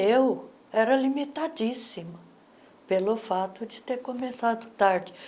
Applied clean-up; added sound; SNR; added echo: none; none; none; none.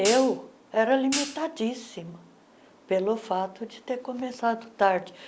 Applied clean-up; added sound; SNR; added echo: none; Hi-hat; 8 dB; none.